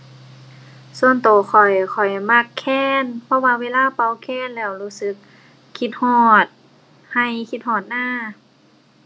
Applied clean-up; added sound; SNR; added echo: none; none; none; none.